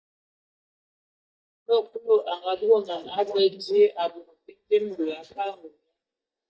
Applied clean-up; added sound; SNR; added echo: neural mask model DeepFilterNet 3.